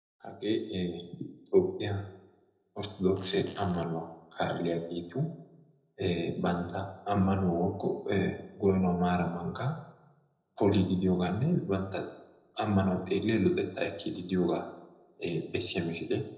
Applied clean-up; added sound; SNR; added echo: neural separator model SepFormer DNS4.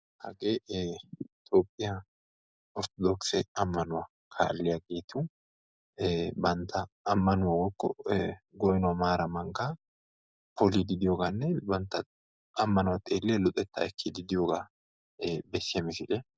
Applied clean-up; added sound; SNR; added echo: none; none; none; none.